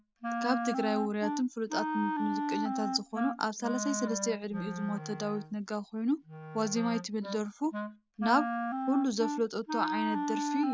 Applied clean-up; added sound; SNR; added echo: none; Wind instrument, woodwind instrument; 3 dB; none.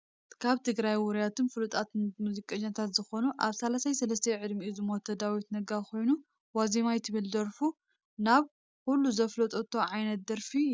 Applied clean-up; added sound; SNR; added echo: none; none; none; none.